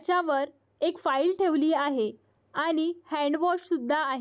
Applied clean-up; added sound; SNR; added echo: none; none; none; none.